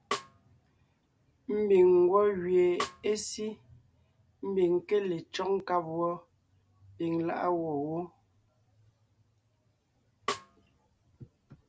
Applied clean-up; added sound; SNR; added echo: none; Snare drum; 11 dB; none.